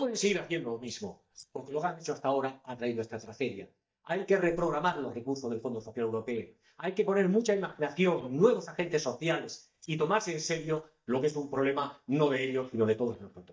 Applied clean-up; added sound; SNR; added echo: neural mask model DeepFilterNet 3.